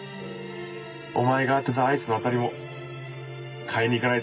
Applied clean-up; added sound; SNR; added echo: none; none; none; none.